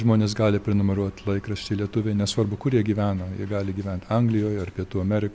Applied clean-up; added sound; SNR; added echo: none; none; none; none.